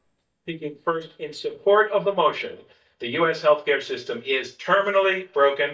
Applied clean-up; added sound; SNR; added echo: neural mask model DeepFilterNet 3.